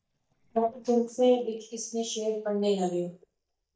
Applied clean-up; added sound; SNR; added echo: neural mask model DeepFilterNet 3.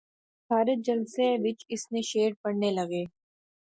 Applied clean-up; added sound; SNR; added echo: none; none; none; none.